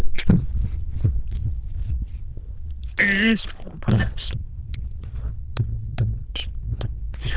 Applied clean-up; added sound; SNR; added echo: neural diffusion model UNIVERSE++.